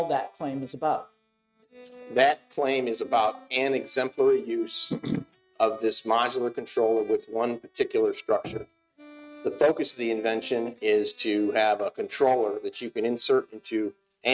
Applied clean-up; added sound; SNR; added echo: neural mask model RNNoise.